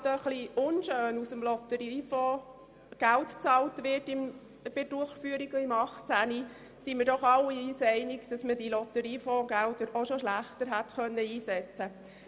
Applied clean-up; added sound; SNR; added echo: none; none; none; none.